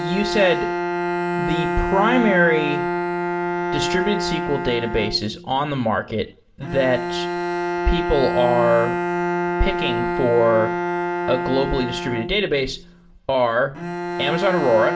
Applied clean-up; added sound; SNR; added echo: none; Bowed string instrument; 2 dB; reverberation time 0.4 s.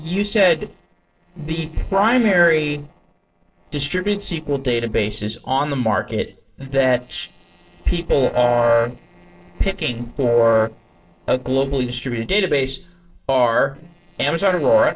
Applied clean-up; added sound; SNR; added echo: neural separator model SepFormer DNS4.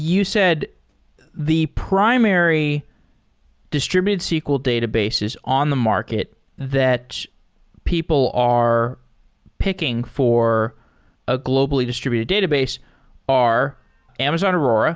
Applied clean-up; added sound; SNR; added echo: none; none; none; none.